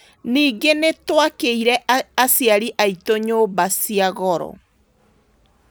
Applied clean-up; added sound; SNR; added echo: none; none; none; none.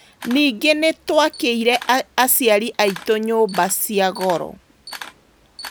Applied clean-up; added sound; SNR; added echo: none; Camera; 19 dB; none.